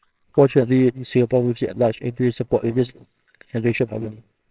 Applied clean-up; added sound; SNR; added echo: neural separator model SepFormer WHAMR!.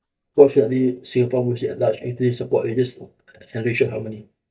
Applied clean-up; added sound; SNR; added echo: neural mask model DeepFilterNet 3.